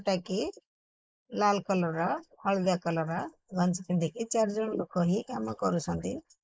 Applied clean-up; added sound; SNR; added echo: neural mask model Resemble Enhance denoiser.